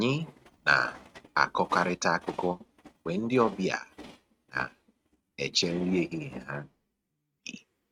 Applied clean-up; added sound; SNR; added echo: neural mask model RNNoise.